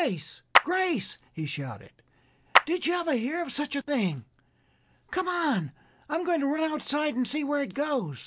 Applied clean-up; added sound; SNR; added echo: none; Clapping; -1 dB; none.